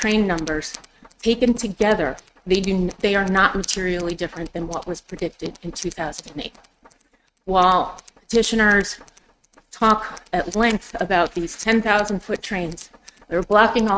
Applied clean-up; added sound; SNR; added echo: neural mask model RNNoise.